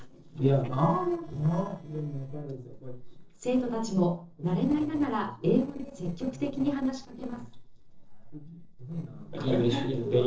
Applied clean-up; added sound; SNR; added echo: neural separator model SepFormer DNS4.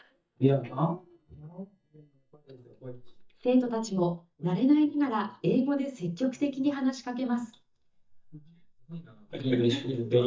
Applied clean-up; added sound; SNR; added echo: neural mask model DeepFilterNet 3.